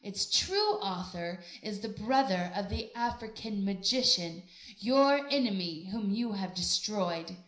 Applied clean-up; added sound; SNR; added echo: none; none; none; reverberation time 0.5 s.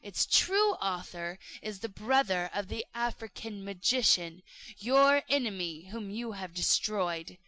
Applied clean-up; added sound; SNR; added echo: none; none; none; none.